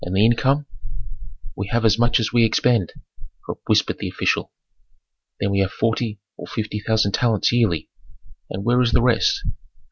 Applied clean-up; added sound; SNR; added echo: none; none; none; none.